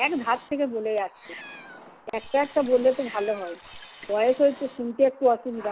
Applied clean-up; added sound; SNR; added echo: none; Liquid + Meow; 18 dB; none.